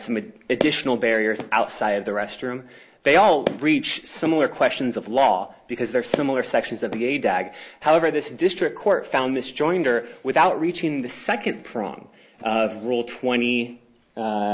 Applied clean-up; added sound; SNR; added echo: none; Walk, footsteps; 13 dB; none.